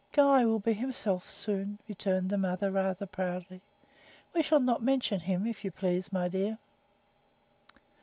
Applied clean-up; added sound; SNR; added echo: none; none; none; none.